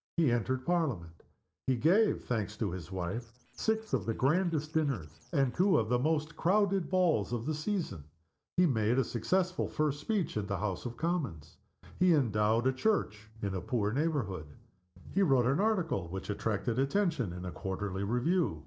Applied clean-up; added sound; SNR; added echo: neural separator model SepFormer DNS4.